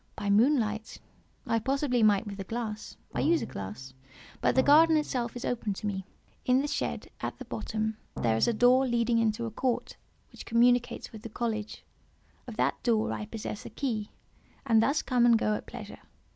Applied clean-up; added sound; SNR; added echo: none; Drum; 12 dB; none.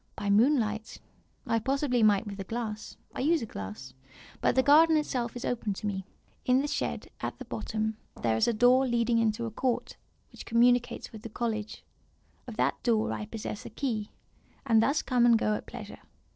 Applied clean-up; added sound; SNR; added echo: neural separator model SepFormer DNS4.